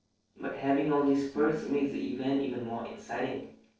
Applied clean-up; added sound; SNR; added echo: neural separator model SepFormer DNS4.